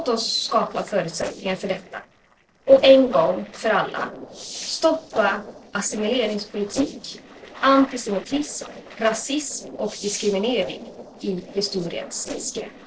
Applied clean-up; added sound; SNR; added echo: neural separator model SepFormer DNS4.